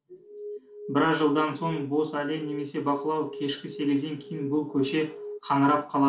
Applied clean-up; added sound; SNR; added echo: none; Alarm; 12 dB; reverberation time 0.3 s.